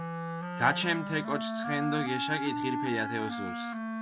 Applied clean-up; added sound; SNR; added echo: none; Wind instrument, woodwind instrument; 2 dB; none.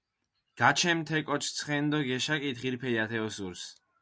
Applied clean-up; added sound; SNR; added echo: none; none; none; none.